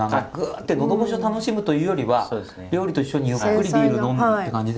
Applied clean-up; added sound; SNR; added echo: none; none; none; none.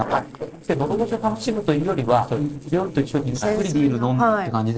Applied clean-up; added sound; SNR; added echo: neural separator model SepFormer DNS4.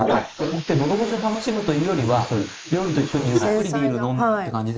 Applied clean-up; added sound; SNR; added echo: neural mask model Resemble Enhance denoiser.